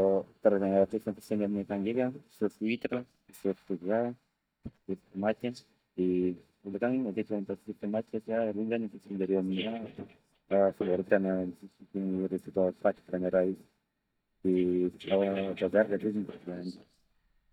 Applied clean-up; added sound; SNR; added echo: neural mask model DeepFilterNet 3.